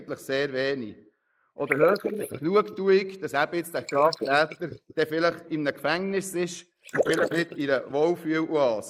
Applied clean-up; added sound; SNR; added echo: neural mask model Resemble Enhance denoiser.